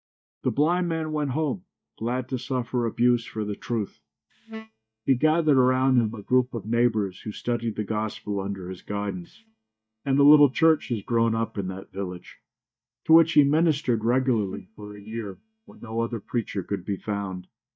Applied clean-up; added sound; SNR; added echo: neural mask model DeepFilterNet 3.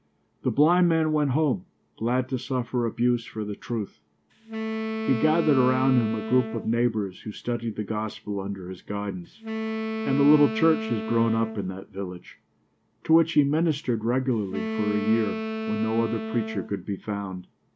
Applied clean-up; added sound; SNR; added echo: none; Wind instrument, woodwind instrument; 7 dB; none.